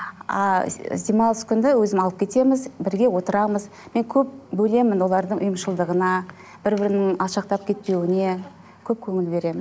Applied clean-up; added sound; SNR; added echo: none; none; none; none.